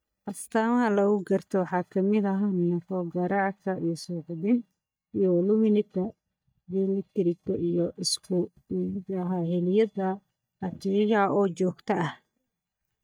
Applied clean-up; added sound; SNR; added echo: neural mask model DeepFilterNet 3.